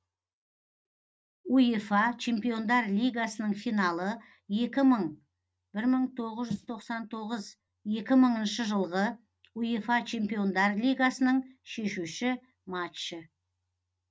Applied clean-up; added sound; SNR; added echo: neural mask model RNNoise.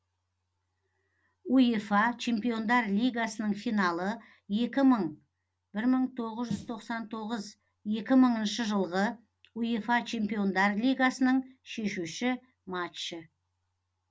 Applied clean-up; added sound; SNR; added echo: none; Snare drum; 14 dB; none.